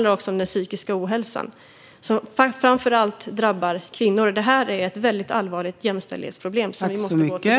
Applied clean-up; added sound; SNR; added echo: none; none; none; none.